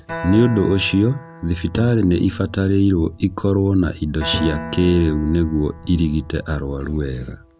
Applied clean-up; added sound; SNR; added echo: none; Bowed string instrument + Acoustic guitar; 14 dB; none.